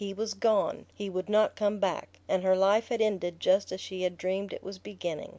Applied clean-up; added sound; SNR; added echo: none; none; none; none.